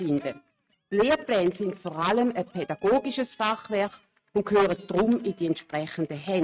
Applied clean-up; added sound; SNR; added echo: neural mask model RNNoise.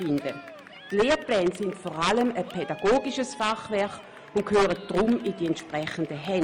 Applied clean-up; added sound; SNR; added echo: none; Cheering; 18 dB; none.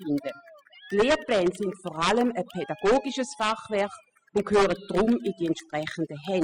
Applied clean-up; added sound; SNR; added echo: classical method spectral subtraction.